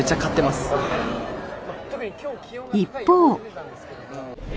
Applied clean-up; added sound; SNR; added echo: none; none; none; none.